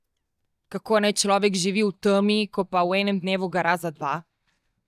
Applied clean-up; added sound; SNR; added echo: neural mask model DeepFilterNet 3.